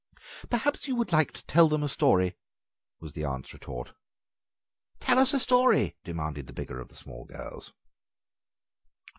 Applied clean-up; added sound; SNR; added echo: none; none; none; none.